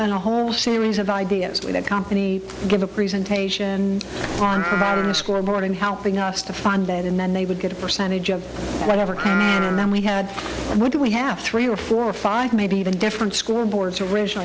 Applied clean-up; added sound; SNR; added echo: none; Livestock, farm animals, working animals; 5 dB; none.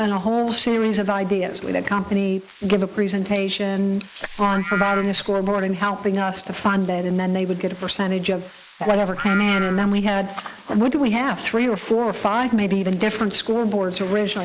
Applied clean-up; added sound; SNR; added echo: neural mask model Resemble Enhance denoiser.